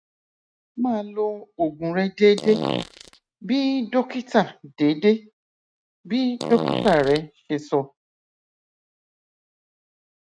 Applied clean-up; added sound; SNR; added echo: neural mask model RNNoise.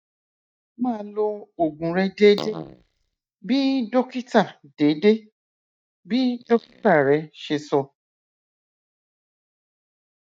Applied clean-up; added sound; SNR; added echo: neural mask model DeepFilterNet 3.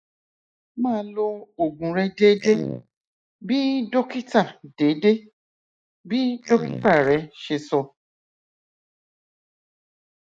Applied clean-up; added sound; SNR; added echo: neural mask model Resemble Enhance denoiser.